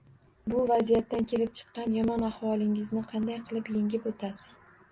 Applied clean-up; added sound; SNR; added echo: none; none; none; none.